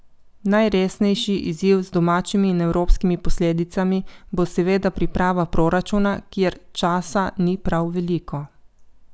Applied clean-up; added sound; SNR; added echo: none; none; none; none.